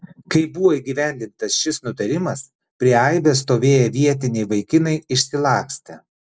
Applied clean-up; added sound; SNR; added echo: none; none; none; none.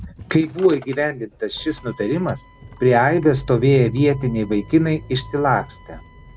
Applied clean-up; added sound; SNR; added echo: none; Slam / Engine starting; 18 dB; none.